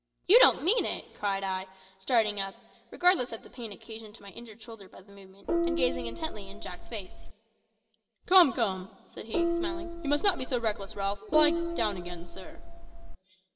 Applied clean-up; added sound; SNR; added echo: none; Gong; 1 dB; reverberation time 1.1 s.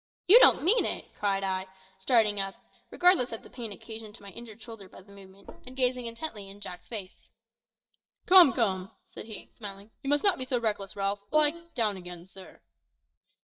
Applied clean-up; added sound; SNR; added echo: neural mask model DeepFilterNet 3.